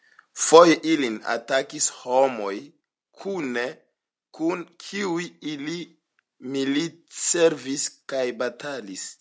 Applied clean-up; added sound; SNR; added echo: none; none; none; none.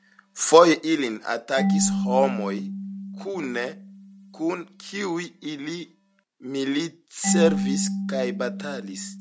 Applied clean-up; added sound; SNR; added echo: none; Marimba, xylophone / Wood; 5 dB; none.